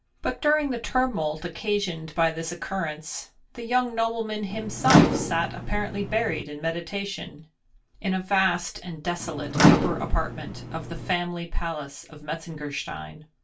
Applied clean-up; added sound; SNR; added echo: none; Microwave oven; -1 dB; reverberation time 0.2 s.